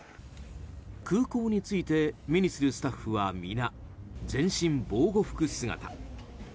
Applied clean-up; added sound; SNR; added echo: none; none; none; none.